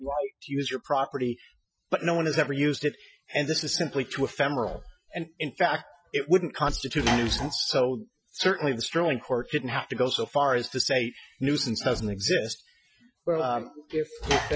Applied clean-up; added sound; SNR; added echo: classical method Wiener filter.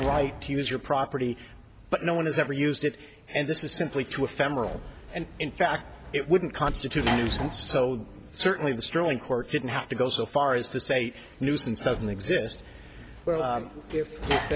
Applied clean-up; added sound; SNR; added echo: none; Sliding door / Slam; 11 dB; none.